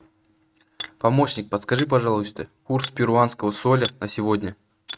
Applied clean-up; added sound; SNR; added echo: neural mask model RNNoise.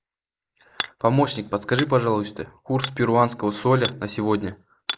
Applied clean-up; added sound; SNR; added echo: neural mask model Resemble Enhance denoiser.